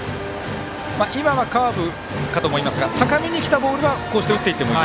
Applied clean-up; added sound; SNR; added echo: none; none; none; none.